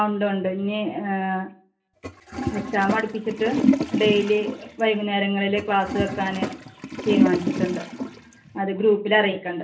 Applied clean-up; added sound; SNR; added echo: none; Toilet flush; 2 dB; reverberation time 0.3 s.